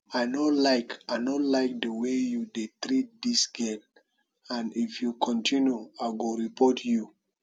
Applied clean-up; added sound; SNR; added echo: none; none; none; none.